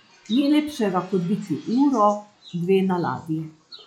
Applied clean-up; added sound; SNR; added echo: classical method log-MMSE.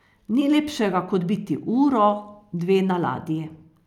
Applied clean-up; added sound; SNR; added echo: none; none; none; none.